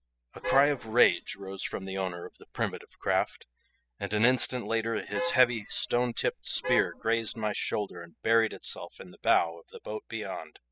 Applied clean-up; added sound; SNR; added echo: classical method spectral subtraction.